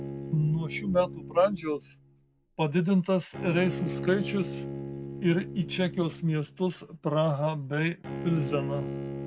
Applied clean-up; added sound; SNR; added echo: none; Bowed string instrument; 9 dB; none.